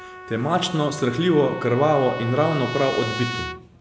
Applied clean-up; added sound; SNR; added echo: none; Trumpet; 11 dB; none.